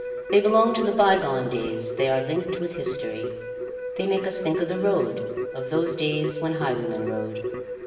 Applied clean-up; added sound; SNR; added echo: none; Keyboard (musical); 6 dB; reverberation time 1.2 s.